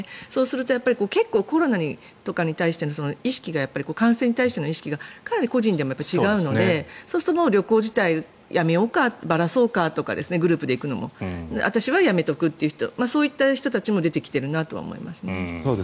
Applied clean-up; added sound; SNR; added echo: none; none; none; none.